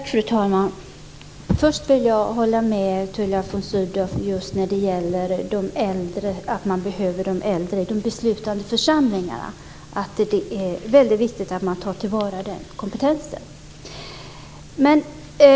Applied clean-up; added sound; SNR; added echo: none; none; none; none.